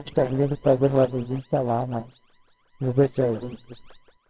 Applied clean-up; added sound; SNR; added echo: neural separator model SepFormer WHAMR!.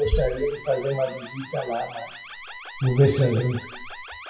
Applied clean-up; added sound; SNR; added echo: classical method WPE with log-MMSE.